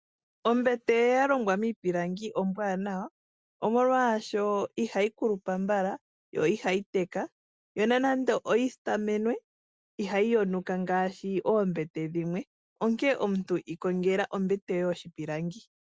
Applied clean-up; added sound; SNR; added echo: none; none; none; none.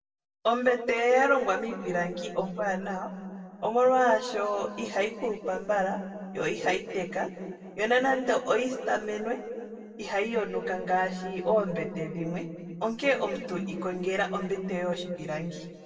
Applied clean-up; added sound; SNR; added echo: none; none; none; reverberation time 1.9 s.